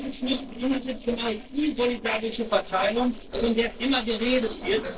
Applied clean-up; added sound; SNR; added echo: neural separator model SepFormer DNS4.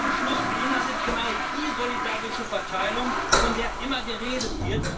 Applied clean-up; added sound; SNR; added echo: none; Toilet flush; -4 dB; reverberation time 0.2 s.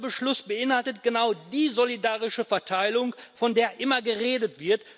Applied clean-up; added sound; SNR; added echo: none; none; none; none.